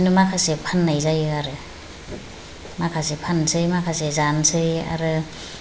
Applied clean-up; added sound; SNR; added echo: none; none; none; none.